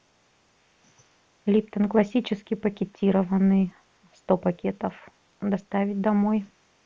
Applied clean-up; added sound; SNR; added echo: none; none; none; none.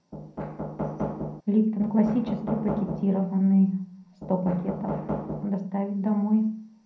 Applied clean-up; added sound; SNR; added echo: none; Knock; 6 dB; reverberation time 0.5 s.